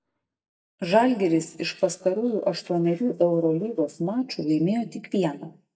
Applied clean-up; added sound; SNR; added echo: neural mask model DeepFilterNet 3.